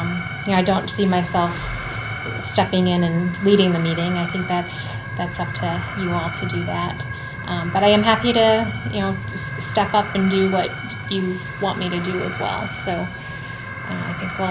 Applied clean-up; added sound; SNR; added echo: none; Alarm; 11 dB; none.